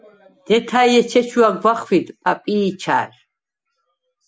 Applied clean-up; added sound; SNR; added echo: none; none; none; none.